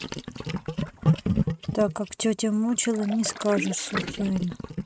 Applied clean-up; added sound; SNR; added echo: neural mask model RNNoise.